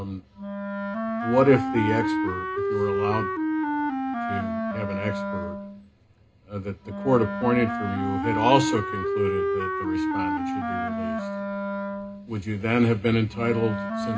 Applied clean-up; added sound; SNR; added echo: none; Wind instrument, woodwind instrument; 1 dB; reverberation time 0.2 s.